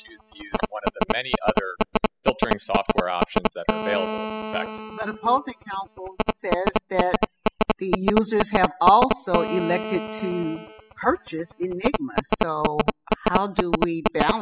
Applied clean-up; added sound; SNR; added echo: classical method spectral subtraction.